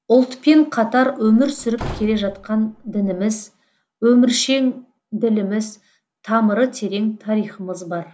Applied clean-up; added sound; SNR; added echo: none; Slam / Wood; 16 dB; none.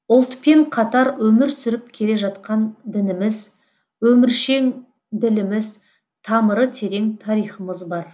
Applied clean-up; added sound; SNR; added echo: none; none; none; none.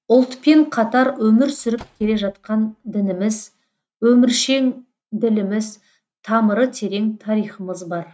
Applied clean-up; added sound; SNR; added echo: neural mask model RNNoise.